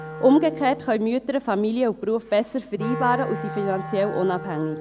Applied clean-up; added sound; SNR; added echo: none; Wind instrument, woodwind instrument; 11 dB; none.